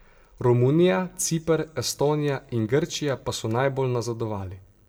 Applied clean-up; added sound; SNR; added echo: none; none; none; reverberation time 0.3 s.